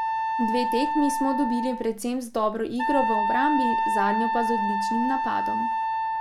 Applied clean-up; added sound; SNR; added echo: none; Wind instrument, woodwind instrument; -1 dB; none.